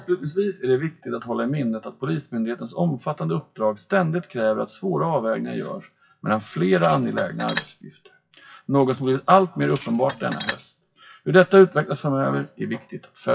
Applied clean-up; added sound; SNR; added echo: classical method WPE with log-MMSE.